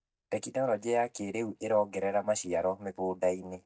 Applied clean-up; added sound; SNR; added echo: neural mask model DeepFilterNet 3.